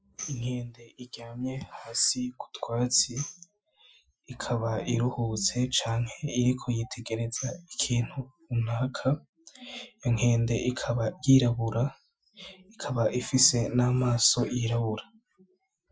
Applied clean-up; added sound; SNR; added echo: classical method Wiener filter.